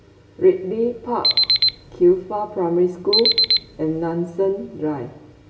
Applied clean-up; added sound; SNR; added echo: none; Alarm; -2 dB; reverberation time 0.9 s.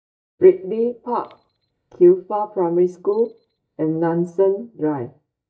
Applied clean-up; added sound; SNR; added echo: neural mask model DeepFilterNet 3.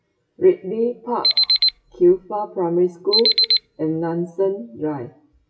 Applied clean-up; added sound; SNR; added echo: classical method WPE with log-MMSE.